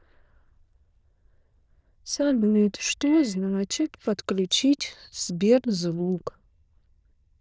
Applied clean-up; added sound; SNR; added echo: neural diffusion model UNIVERSE++.